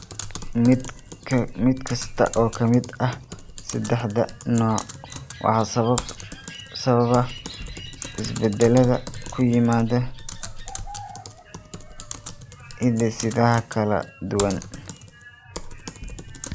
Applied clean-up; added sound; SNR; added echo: none; Typing; 11 dB; none.